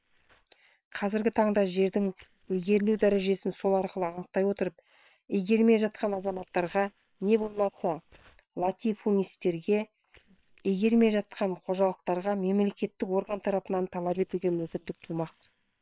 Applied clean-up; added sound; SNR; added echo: neural separator model SepFormer WHAM!.